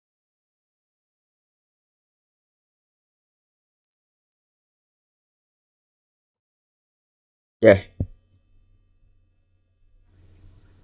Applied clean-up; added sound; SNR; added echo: neural mask model DeepFilterNet 3.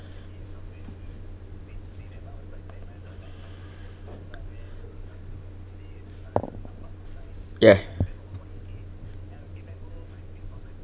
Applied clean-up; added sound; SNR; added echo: none; none; none; none.